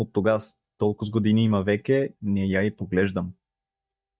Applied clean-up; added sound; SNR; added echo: neural mask model DeepFilterNet 3.